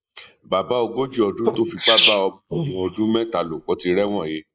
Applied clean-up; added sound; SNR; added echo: neural mask model Resemble Enhance denoiser.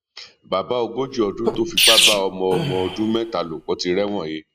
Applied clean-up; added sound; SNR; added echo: none; Sneeze; -1 dB; none.